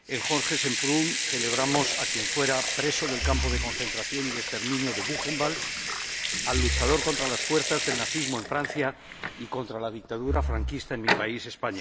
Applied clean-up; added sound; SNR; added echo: none; Sink (filling or washing) / Water tap, faucet / Liquid + Breathing; -1 dB; none.